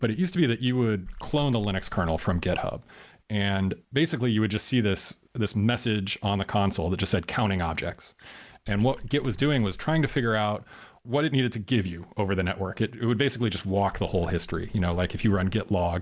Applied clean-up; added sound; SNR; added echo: none; Water / Splash, splatter; 13 dB; none.